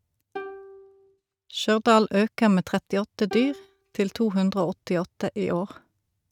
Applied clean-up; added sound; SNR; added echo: neural mask model RNNoise.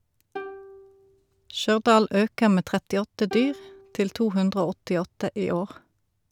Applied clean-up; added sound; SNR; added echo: none; Plucked string instrument; 18 dB; none.